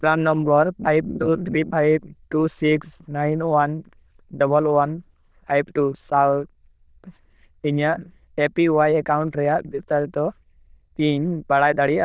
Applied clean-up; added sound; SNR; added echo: neural diffusion model UNIVERSE++.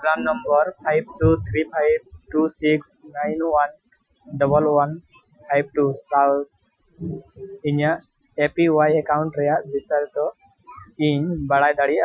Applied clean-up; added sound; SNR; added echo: classical method Wiener filter.